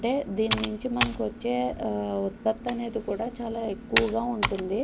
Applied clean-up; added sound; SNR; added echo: none; Computer keyboard; 3 dB; none.